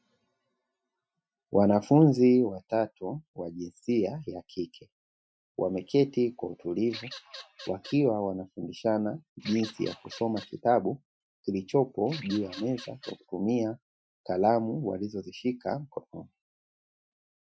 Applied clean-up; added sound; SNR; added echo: classical method Wiener filter.